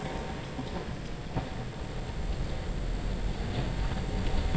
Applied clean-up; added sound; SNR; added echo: neural mask model DeepFilterNet 3.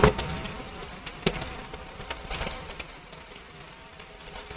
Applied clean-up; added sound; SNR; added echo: neural mask model RNNoise.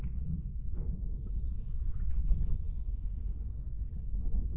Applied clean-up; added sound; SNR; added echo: neural mask model Resemble Enhance denoiser.